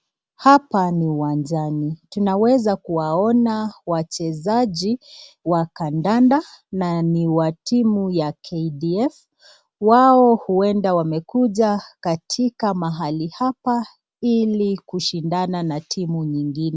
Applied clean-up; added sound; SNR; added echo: none; none; none; none.